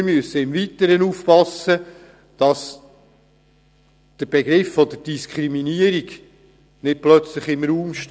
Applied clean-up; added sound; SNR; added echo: neural separator model SepFormer DNS4.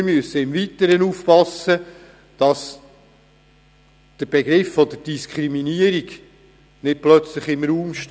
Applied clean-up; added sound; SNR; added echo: none; Finger snapping; 19 dB; none.